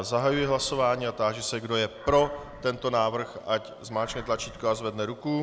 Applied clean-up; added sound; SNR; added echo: none; Animal; 19 dB; none.